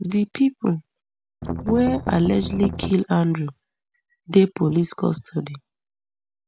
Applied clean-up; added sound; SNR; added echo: none; Strum; 6 dB; none.